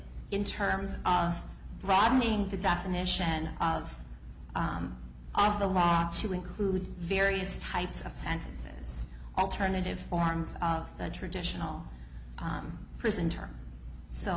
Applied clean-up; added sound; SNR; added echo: none; none; none; none.